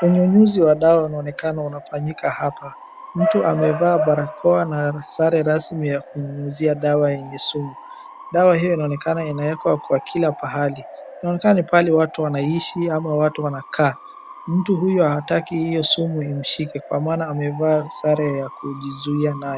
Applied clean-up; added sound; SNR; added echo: none; Bark / Motor vehicle (road) / Siren; 14 dB; none.